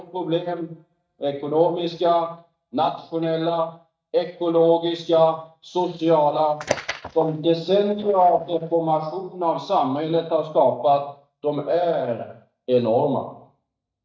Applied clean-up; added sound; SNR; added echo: neural mask model DeepFilterNet 3.